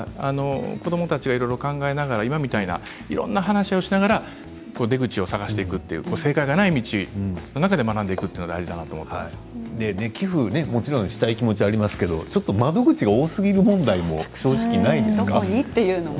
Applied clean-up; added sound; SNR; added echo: none; none; none; none.